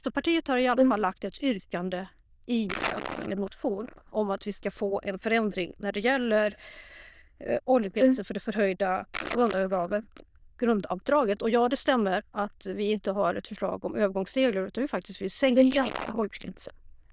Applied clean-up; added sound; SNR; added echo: neural diffusion model UNIVERSE++.